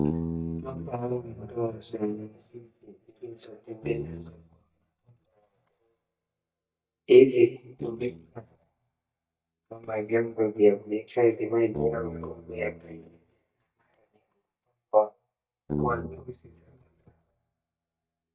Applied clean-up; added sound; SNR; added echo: neural mask model DeepFilterNet 3.